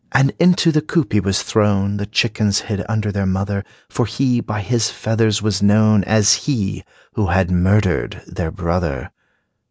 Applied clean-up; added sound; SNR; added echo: none; none; none; none.